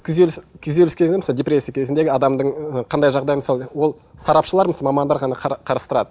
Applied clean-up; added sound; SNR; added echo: none; none; none; none.